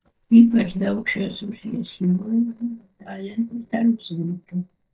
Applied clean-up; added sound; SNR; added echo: neural mask model DeepFilterNet 3.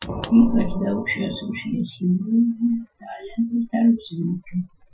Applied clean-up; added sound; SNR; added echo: classical method Wiener filter.